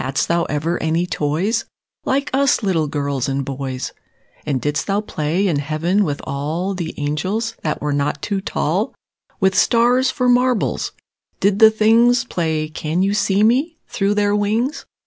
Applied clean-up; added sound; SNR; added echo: none; none; none; none.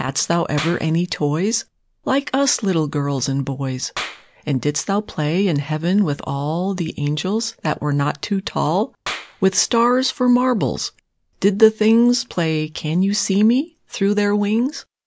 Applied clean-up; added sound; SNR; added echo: none; Clapping; 19 dB; none.